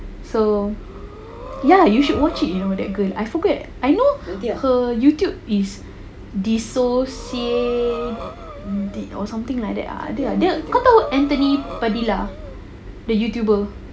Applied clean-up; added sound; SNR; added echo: none; Breathing; 16 dB; none.